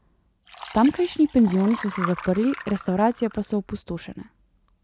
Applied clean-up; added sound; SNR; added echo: none; Liquid; 15 dB; none.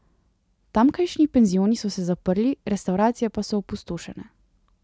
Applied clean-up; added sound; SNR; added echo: none; none; none; none.